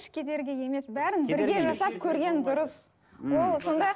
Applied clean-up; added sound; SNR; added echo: none; none; none; none.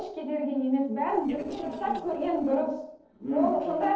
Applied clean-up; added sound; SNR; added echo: neural separator model SepFormer DNS4.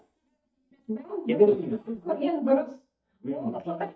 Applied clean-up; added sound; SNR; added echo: neural mask model DeepFilterNet 3.